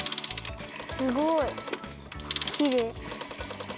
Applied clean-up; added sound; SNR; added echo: none; Telephone; 5 dB; none.